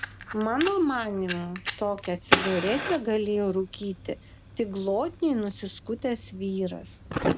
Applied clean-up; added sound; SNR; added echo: none; Fire; 4 dB; none.